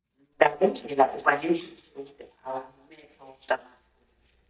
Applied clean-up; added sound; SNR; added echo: neural mask model DeepFilterNet 3.